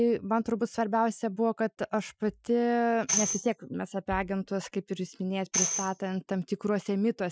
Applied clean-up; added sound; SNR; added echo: classical method Wiener filter.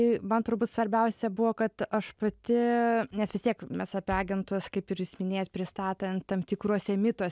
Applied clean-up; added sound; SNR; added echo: none; none; none; none.